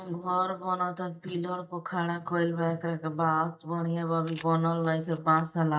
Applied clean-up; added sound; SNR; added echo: neural mask model DeepFilterNet 3.